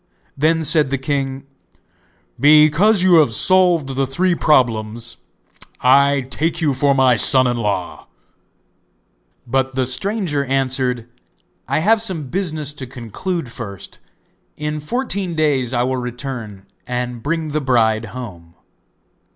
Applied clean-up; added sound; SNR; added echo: none; none; none; none.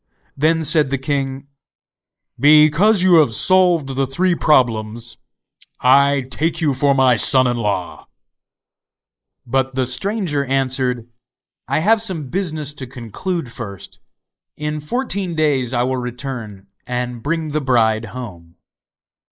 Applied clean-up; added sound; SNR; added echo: neural mask model Resemble Enhance denoiser.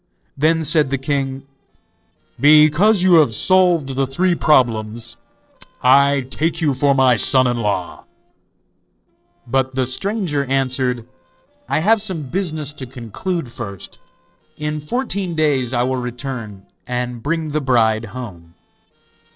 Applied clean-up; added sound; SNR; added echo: neural separator model SepFormer DNS4.